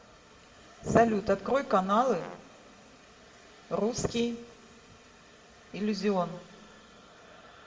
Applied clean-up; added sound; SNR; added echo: none; Brass instrument; 17 dB; reverberation time 1.3 s.